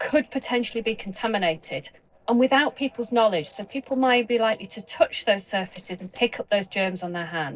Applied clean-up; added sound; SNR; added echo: neural separator model SepFormer DNS4.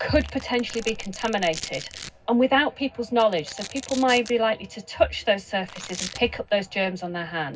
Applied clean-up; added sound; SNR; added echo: none; Domestic sounds, home sounds; 16 dB; reverberation time 0.4 s.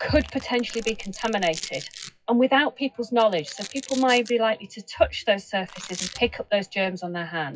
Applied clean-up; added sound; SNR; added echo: classical method WPE with log-MMSE.